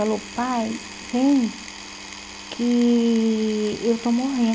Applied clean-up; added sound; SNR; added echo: none; Power tool; 15 dB; none.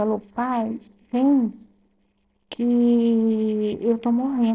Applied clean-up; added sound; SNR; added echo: neural separator model SepFormer DNS4.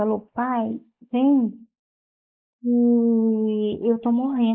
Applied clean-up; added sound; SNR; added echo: neural mask model Resemble Enhance denoiser.